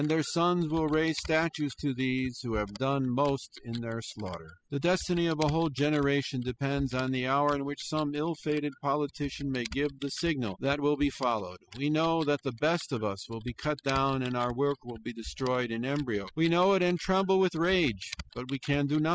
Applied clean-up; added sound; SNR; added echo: classical method spectral subtraction.